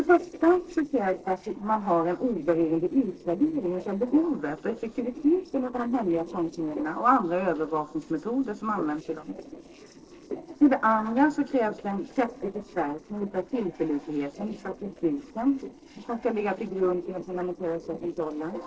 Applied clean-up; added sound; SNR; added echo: neural separator model SepFormer DNS4.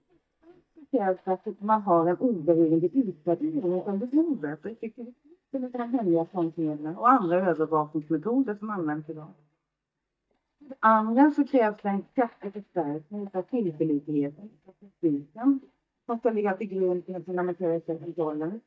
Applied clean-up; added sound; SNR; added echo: neural mask model DeepFilterNet 3.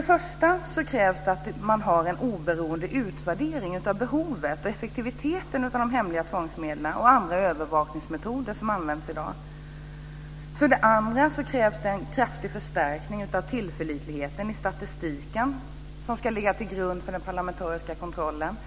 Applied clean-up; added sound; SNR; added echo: none; none; none; none.